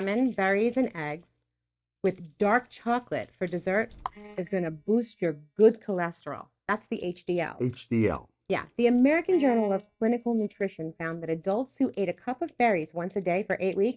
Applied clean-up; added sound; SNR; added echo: neural mask model DeepFilterNet 3.